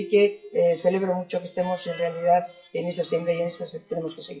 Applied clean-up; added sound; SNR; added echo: classical method WPE with log-MMSE.